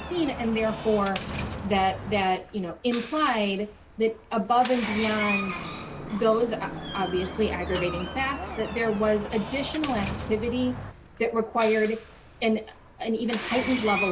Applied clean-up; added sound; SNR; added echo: none; Door; 9 dB; none.